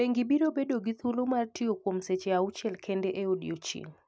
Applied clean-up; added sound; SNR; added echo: none; none; none; none.